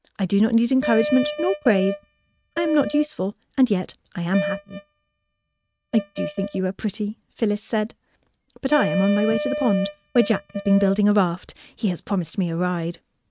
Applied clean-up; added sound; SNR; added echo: neural mask model RNNoise.